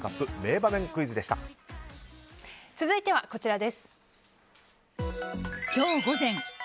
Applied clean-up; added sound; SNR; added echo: none; none; none; none.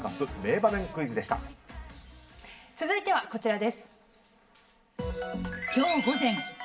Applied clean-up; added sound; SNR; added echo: none; none; none; reverberation time 1.2 s.